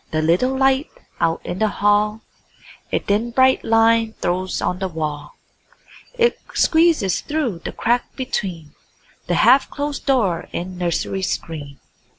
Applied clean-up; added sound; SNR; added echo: none; none; none; none.